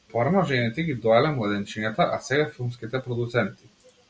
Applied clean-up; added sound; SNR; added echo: none; none; none; none.